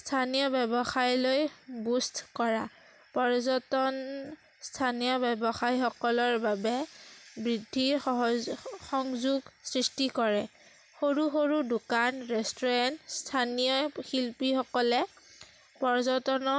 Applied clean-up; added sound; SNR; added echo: none; none; none; none.